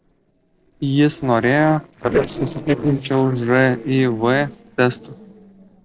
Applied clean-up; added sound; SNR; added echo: neural separator model SepFormer DNS4.